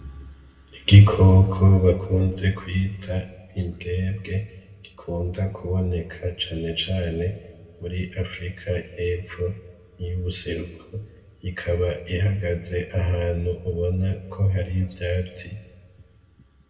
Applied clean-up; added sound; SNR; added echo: none; none; none; reverberation time 1.1 s.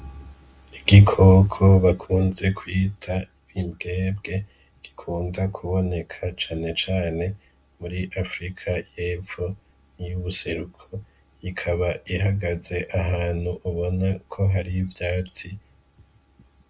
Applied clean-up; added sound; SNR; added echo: none; none; none; none.